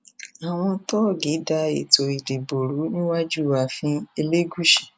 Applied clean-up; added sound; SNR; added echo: none; none; none; none.